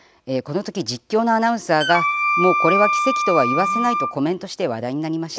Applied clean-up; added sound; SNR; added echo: none; Wind instrument, woodwind instrument; 0 dB; none.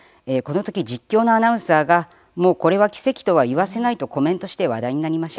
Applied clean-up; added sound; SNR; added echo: none; none; none; none.